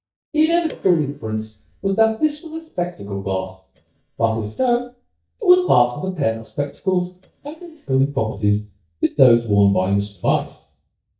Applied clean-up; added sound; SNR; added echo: neural mask model DeepFilterNet 3.